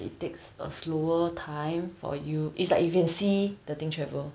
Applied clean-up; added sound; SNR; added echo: none; none; none; none.